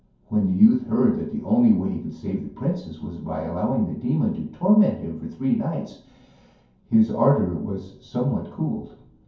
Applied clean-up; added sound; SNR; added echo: none; none; none; reverberation time 0.6 s.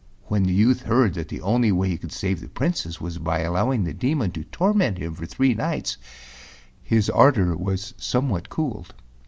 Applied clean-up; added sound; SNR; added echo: none; none; none; none.